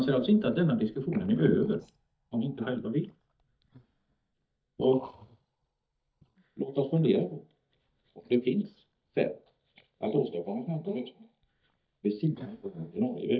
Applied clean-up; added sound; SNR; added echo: neural mask model DeepFilterNet 3.